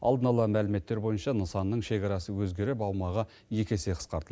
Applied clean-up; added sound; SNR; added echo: none; none; none; none.